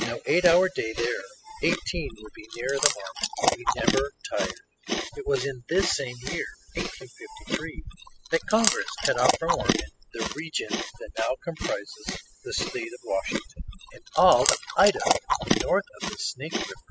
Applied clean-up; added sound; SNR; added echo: classical method spectral subtraction.